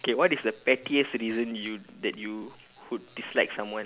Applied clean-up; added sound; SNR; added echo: none; none; none; none.